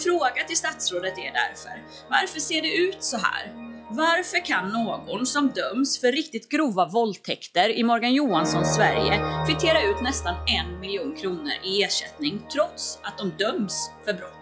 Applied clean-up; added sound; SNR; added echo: classical method log-MMSE.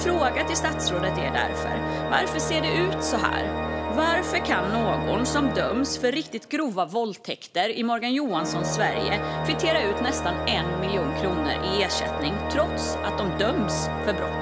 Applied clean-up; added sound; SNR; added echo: none; Organ; 2 dB; none.